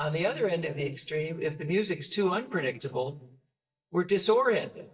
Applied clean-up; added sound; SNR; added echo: neural mask model DeepFilterNet 3.